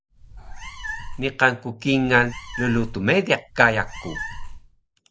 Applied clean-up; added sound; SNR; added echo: none; Meow; 11 dB; none.